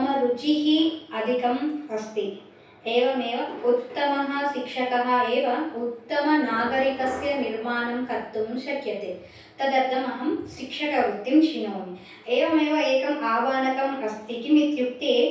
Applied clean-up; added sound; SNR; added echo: none; none; none; reverberation time 0.6 s.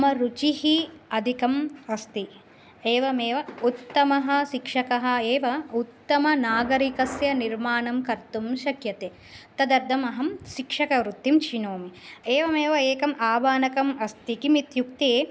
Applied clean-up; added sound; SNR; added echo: none; none; none; none.